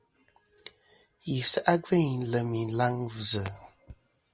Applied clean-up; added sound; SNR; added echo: none; none; none; none.